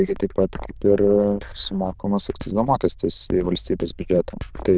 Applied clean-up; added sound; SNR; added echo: neural diffusion model UNIVERSE++.